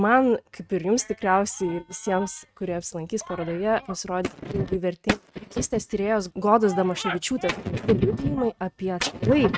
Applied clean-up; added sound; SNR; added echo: neural mask model RNNoise.